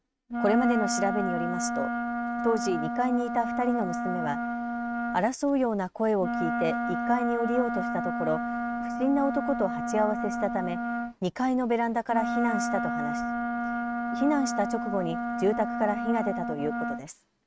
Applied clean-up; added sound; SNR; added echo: neural mask model RNNoise.